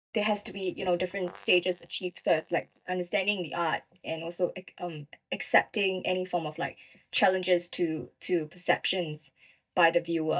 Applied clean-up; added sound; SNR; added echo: neural mask model DeepFilterNet 3.